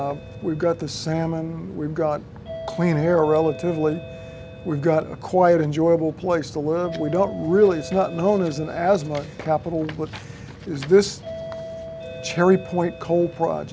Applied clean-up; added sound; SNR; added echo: none; Doorbell; 17 dB; none.